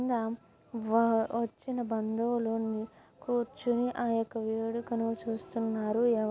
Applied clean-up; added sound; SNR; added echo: none; none; none; none.